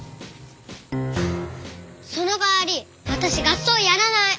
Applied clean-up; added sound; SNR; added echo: none; none; none; none.